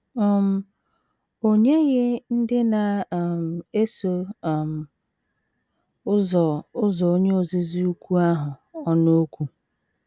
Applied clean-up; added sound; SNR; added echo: none; none; none; none.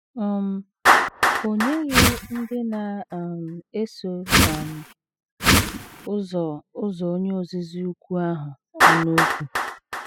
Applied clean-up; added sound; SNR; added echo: classical method spectral subtraction.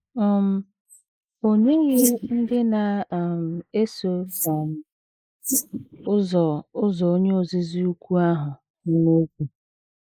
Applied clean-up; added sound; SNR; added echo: neural mask model Resemble Enhance denoiser.